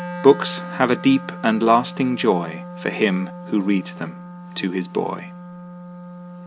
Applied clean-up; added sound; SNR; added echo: none; Wind instrument, woodwind instrument; 13 dB; none.